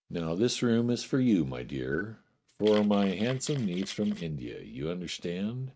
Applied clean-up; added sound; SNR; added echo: neural mask model RNNoise.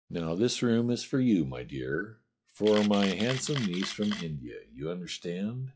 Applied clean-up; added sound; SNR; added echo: classical method log-MMSE.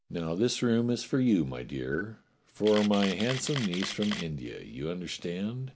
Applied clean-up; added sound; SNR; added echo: none; Camera; 10 dB; none.